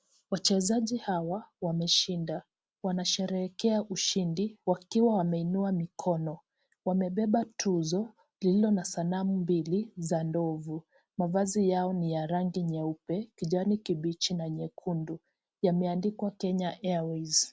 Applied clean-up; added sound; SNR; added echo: none; none; none; none.